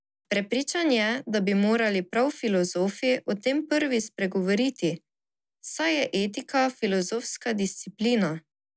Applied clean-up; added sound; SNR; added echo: none; none; none; none.